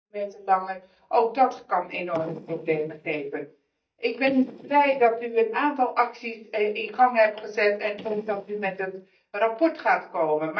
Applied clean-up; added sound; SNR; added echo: neural mask model DeepFilterNet 3.